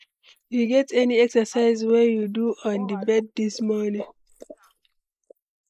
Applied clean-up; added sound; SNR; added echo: neural mask model Resemble Enhance denoiser.